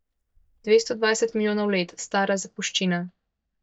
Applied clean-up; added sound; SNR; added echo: neural mask model DeepFilterNet 3.